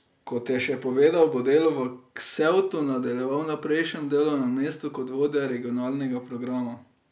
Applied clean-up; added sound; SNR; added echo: none; none; none; none.